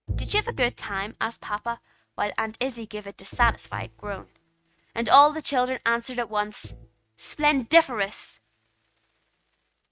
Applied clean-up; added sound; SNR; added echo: neural mask model RNNoise.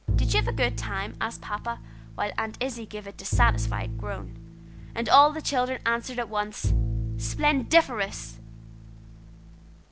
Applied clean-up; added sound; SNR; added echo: none; Bowed string instrument; 2 dB; none.